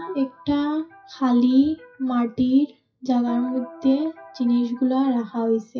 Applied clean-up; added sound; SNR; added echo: classical method WPE with log-MMSE.